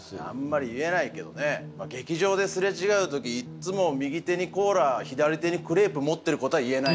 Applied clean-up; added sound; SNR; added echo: none; Bass guitar; 16 dB; none.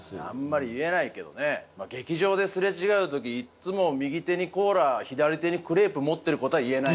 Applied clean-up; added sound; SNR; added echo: none; none; none; none.